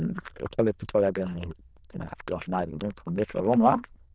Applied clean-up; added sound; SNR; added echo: neural diffusion model UNIVERSE++.